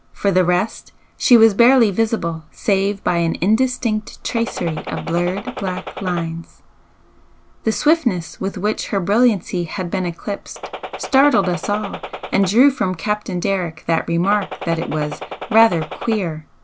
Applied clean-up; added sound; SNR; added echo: none; Gunshot, gunfire; 10 dB; none.